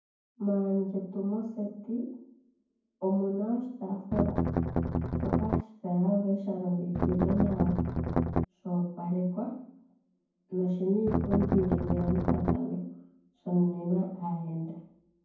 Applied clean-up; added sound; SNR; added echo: none; Strum; -3 dB; reverberation time 0.9 s.